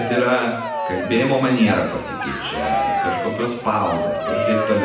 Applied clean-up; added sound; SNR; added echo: none; Cheering; 3 dB; reverberation time 0.8 s.